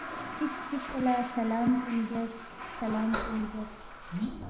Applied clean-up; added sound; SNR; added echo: none; Toilet flush; 8 dB; reverberation time 0.8 s.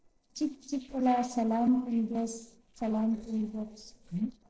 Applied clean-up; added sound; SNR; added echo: neural separator model SepFormer DNS4.